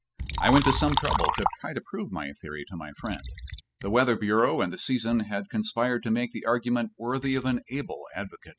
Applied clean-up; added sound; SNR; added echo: classical method spectral subtraction.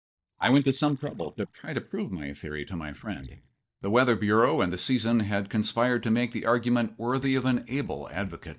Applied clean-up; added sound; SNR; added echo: neural mask model DeepFilterNet 3.